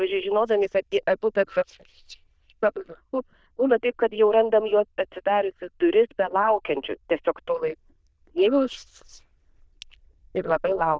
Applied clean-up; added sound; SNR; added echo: neural diffusion model UNIVERSE++.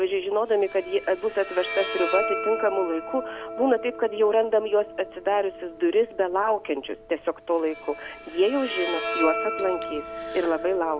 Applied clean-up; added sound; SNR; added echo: none; Bowed string instrument; 8 dB; none.